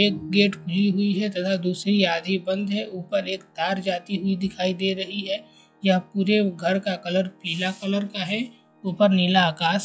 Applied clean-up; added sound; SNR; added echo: classical method log-MMSE.